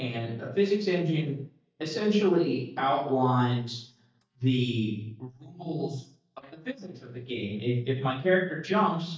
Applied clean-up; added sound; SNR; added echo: neural mask model DeepFilterNet 3.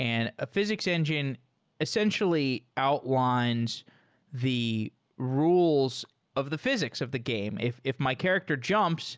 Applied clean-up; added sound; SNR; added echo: none; none; none; none.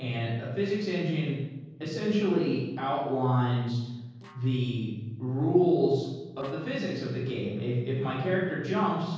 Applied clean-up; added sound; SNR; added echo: neural separator model SepFormer DNS4.